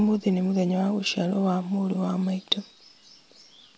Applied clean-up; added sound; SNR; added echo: none; none; none; none.